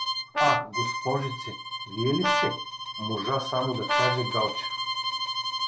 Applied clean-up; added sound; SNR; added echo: none; Bowed string instrument + Brass instrument; -1 dB; none.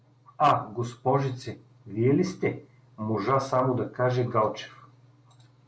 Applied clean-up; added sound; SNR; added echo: none; none; none; none.